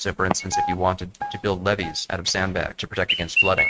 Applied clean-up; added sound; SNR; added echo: neural mask model RNNoise.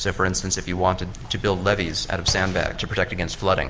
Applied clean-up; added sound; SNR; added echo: none; none; none; none.